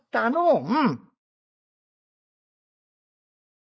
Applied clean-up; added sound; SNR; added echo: neural mask model Resemble Enhance denoiser.